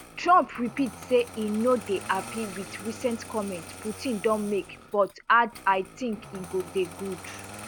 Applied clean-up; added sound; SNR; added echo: none; Engine starting; 15 dB; none.